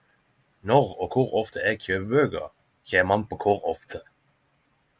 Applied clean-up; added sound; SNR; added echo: none; none; none; none.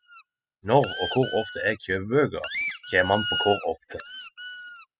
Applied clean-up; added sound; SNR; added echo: classical method spectral subtraction.